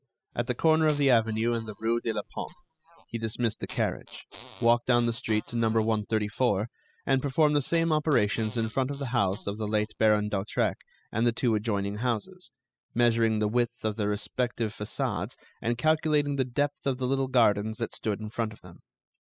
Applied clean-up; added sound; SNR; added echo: classical method spectral subtraction.